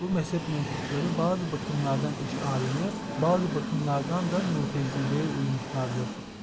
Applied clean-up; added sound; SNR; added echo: none; Train; 4 dB; none.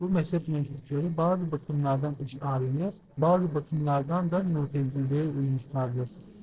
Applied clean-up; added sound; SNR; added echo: neural separator model SepFormer DNS4.